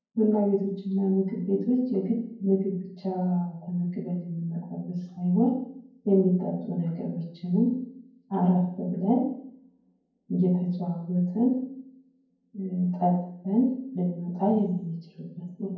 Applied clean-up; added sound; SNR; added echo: none; none; none; reverberation time 0.9 s.